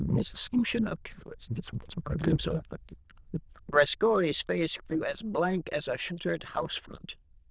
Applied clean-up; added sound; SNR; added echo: neural diffusion model UNIVERSE++.